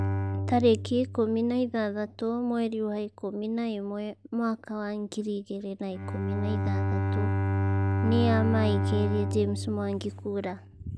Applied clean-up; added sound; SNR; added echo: none; Bowed string instrument; 1 dB; none.